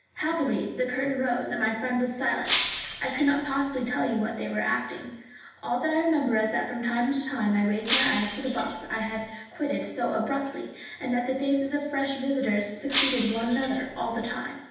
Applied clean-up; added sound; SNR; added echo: none; Shatter; -2 dB; reverberation time 0.9 s.